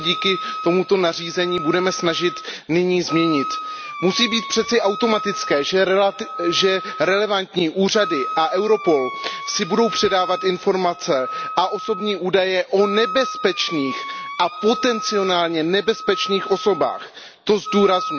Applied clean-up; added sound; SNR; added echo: none; Wind instrument, woodwind instrument; 10 dB; none.